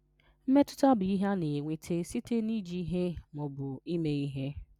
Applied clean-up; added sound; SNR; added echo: none; none; none; none.